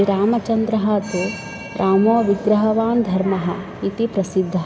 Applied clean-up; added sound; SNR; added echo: none; none; none; none.